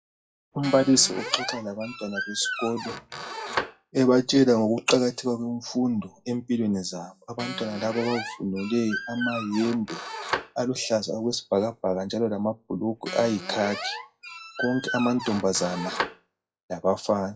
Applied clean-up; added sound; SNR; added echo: classical method WPE with log-MMSE.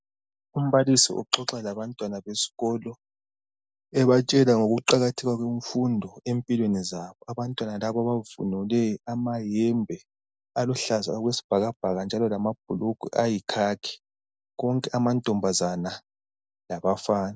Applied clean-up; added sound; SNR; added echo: none; none; none; none.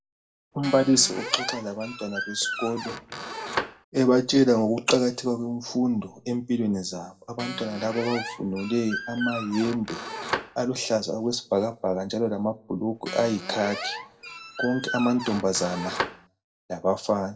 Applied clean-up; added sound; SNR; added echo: none; Squeak; 8 dB; reverberation time 0.3 s.